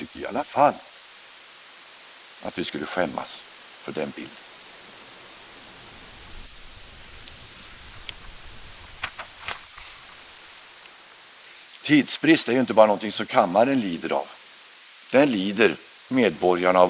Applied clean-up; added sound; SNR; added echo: neural mask model Resemble Enhance denoiser.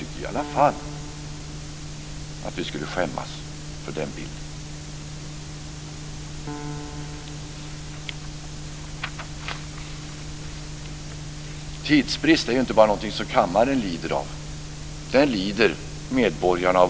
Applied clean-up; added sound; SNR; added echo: none; Piano; 17 dB; none.